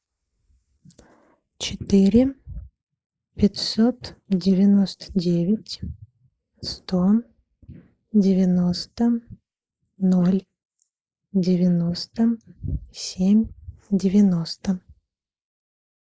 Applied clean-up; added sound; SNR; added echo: neural mask model Resemble Enhance denoiser.